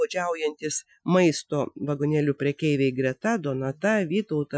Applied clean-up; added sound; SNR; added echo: classical method Wiener filter.